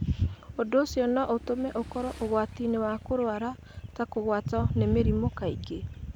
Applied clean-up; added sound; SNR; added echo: none; Motorcycle / Engine; 20 dB; none.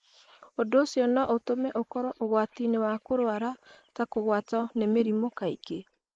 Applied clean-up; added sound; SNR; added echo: neural mask model Resemble Enhance denoiser.